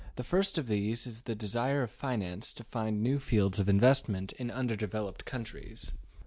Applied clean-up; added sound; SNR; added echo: none; none; none; none.